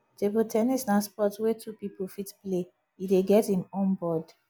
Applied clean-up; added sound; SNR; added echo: none; none; none; none.